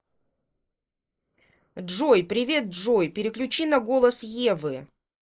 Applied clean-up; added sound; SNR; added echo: neural mask model Resemble Enhance denoiser.